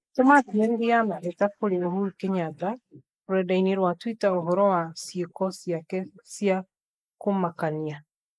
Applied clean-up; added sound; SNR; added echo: neural mask model Resemble Enhance denoiser.